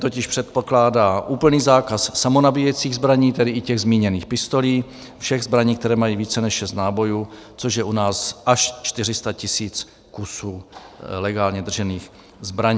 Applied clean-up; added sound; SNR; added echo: none; none; none; none.